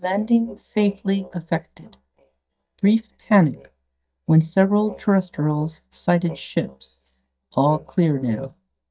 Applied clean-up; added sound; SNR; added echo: neural mask model DeepFilterNet 3.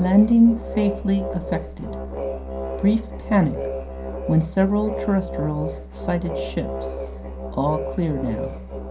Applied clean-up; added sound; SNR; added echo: none; Musical instrument; 7 dB; reverberation time 0.3 s.